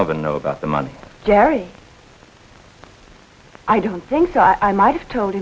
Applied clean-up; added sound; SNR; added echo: none; none; none; none.